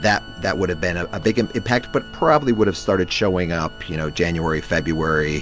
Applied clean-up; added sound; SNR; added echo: none; Bowed string instrument + Organ; 19 dB; none.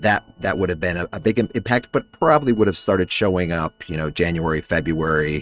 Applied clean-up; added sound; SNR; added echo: neural mask model RNNoise.